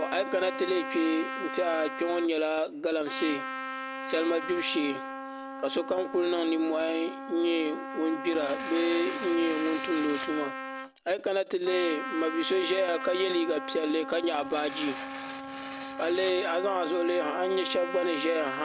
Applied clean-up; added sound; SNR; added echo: none; Tearing + Trumpet; 8 dB; none.